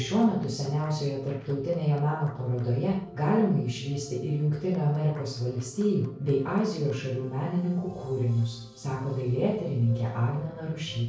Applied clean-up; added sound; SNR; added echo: neural separator model SepFormer DNS4.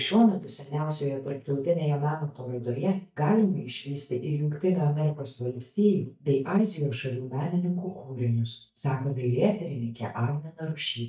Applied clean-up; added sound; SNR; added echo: neural mask model DeepFilterNet 3.